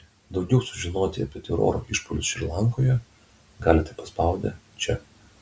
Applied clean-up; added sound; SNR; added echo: none; none; none; none.